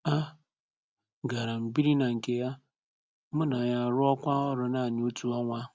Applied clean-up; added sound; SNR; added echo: none; none; none; none.